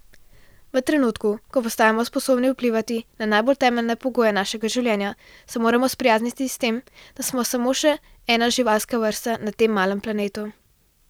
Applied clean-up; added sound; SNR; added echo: none; none; none; none.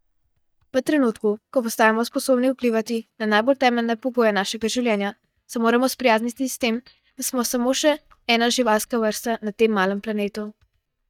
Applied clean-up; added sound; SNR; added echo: neural mask model DeepFilterNet 3.